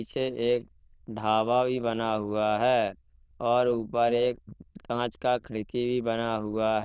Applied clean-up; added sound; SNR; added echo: neural diffusion model UNIVERSE++.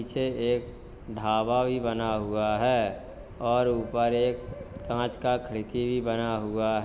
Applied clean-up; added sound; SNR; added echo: none; Bird; 17 dB; none.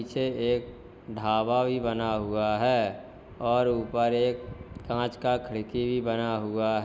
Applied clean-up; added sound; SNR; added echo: none; none; none; none.